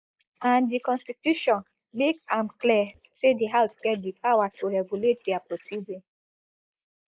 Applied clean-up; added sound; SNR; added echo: neural mask model Resemble Enhance denoiser.